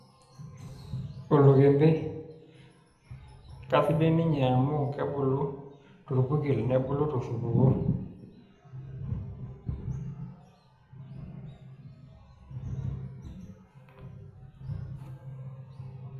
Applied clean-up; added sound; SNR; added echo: none; none; none; reverberation time 0.8 s.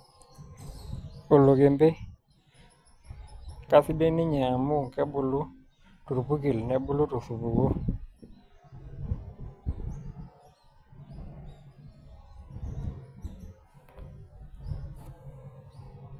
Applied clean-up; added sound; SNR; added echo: none; none; none; none.